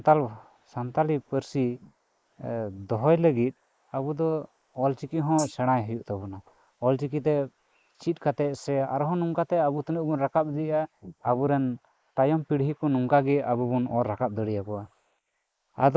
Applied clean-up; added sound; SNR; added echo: neural mask model Resemble Enhance denoiser.